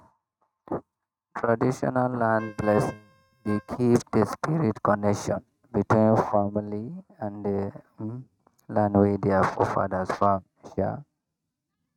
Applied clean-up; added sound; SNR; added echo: neural mask model RNNoise.